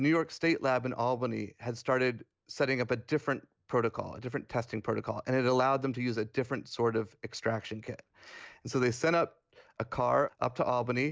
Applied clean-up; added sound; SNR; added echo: none; none; none; none.